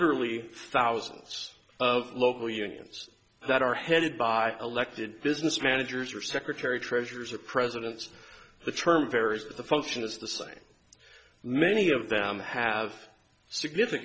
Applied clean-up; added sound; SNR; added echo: none; none; none; none.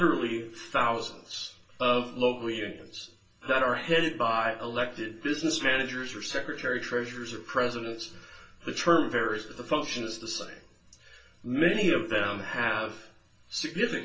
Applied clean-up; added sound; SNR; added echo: none; none; none; reverberation time 0.2 s.